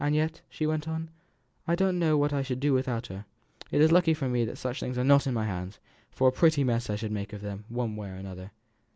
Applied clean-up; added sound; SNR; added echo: none; none; none; none.